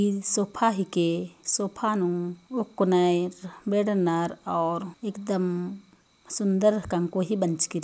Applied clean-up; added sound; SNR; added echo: none; none; none; none.